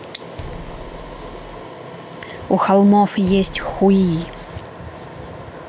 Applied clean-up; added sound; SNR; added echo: none; Bass drum; 18 dB; none.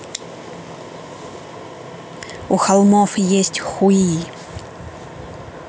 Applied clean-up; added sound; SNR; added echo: none; none; none; none.